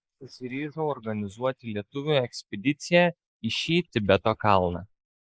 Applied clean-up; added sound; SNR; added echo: neural mask model Resemble Enhance denoiser.